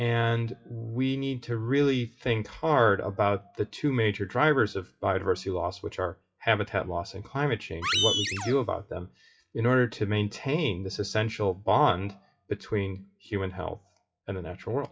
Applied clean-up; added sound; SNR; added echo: classical method WPE with log-MMSE.